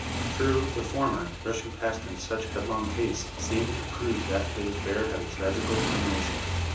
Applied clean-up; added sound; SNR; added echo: none; Motorcycle; 1 dB; reverberation time 0.7 s.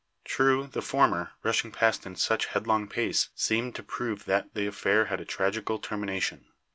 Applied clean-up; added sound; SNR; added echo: none; none; none; none.